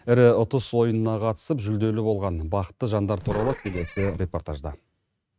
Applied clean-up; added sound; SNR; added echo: neural mask model RNNoise.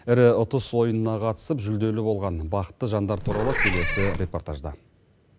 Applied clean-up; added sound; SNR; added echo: none; Meow / Purr; 1 dB; none.